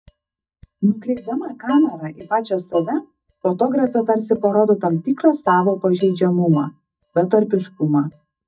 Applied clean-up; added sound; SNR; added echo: neural mask model DeepFilterNet 3.